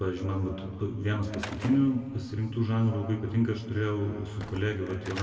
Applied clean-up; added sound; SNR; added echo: none; Slam / Wood; 18 dB; reverberation time 2.3 s.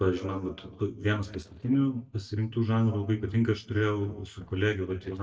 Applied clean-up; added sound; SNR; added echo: neural mask model DeepFilterNet 3.